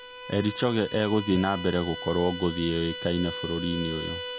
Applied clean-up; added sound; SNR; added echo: none; Bowed string instrument; 9 dB; none.